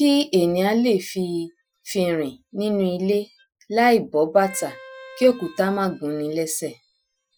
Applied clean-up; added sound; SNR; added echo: classical method Wiener filter.